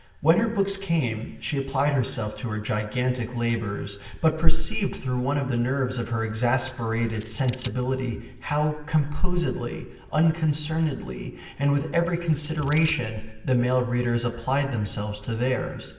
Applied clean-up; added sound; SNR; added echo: none; Scissors; 18 dB; reverberation time 1.0 s.